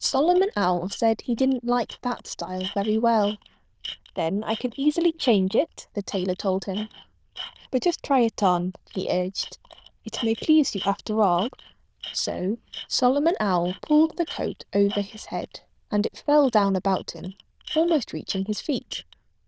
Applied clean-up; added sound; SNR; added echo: neural diffusion model UNIVERSE++.